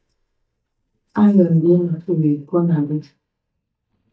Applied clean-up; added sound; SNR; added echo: neural mask model DeepFilterNet 3.